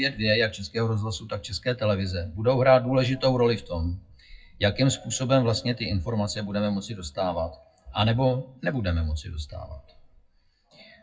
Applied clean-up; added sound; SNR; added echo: classical method WPE with log-MMSE.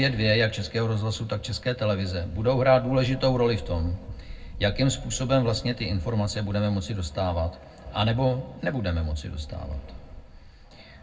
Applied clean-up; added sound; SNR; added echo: none; Wind; 17 dB; reverberation time 0.3 s.